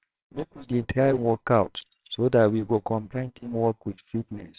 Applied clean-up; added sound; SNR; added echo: neural separator model SepFormer WHAMR!.